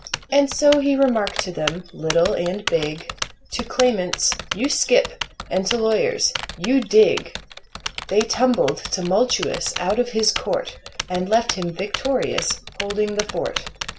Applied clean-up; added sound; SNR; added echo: none; Typing; 10 dB; none.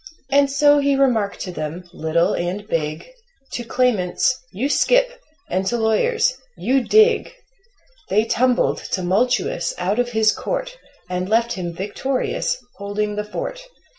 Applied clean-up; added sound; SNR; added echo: none; none; none; none.